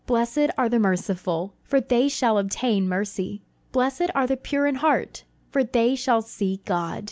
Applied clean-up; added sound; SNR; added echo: none; none; none; none.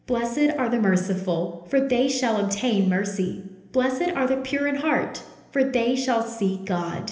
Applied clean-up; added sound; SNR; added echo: none; none; none; reverberation time 0.8 s.